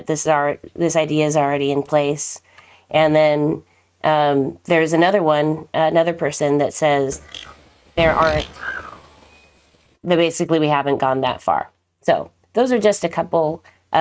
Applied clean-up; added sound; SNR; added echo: neural mask model RNNoise.